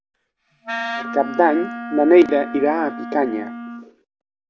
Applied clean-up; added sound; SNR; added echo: none; Wind instrument, woodwind instrument; 10 dB; none.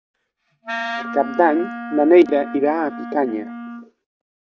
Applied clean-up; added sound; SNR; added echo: neural mask model RNNoise.